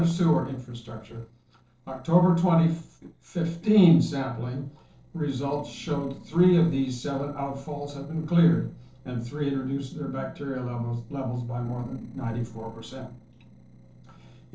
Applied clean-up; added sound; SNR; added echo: neural separator model SepFormer DNS4.